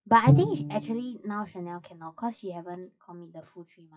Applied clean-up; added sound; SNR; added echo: classical method WPE with log-MMSE.